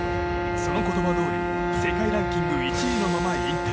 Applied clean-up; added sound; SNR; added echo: none; Bowed string instrument; -1 dB; none.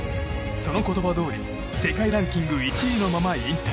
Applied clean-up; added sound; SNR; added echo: none; none; none; none.